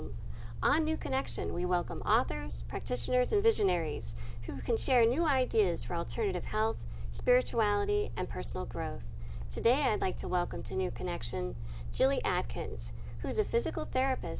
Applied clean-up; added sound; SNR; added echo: none; none; none; none.